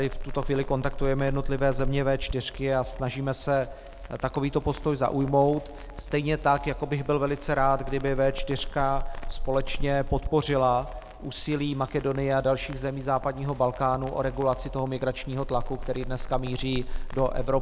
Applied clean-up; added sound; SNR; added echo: none; Crackle; 6 dB; none.